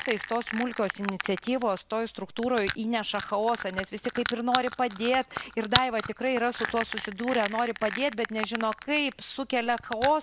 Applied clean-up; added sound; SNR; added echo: none; Crushing; 8 dB; none.